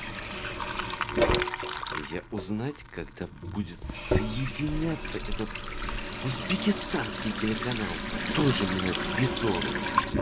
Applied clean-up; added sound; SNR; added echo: none; Sink (filling or washing) / Water tap, faucet; -1 dB; none.